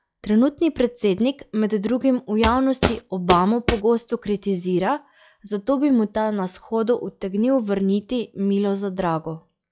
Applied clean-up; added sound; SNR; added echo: classical method log-MMSE.